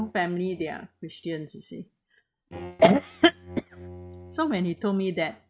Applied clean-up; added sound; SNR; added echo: neural mask model RNNoise.